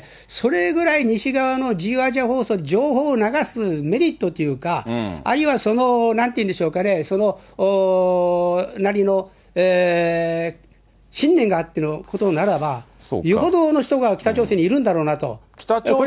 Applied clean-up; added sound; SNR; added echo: none; none; none; none.